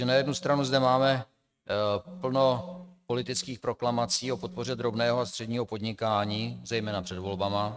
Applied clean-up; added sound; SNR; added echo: neural mask model RNNoise.